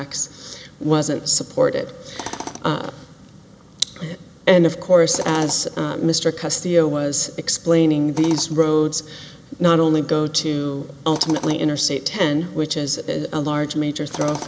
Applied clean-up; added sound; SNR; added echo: none; Tools; 19 dB; none.